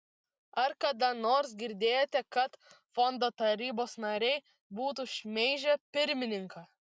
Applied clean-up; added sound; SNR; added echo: none; none; none; none.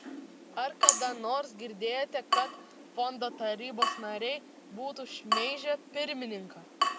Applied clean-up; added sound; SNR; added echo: none; Drip / Water tap, faucet; -1 dB; none.